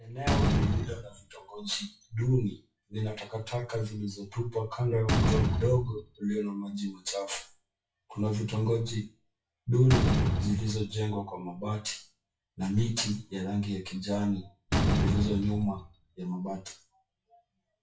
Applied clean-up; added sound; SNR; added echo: classical method WPE with log-MMSE.